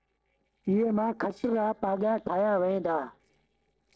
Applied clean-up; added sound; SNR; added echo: neural separator model SepFormer DNS4.